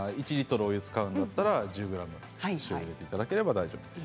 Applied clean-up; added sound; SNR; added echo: none; none; none; none.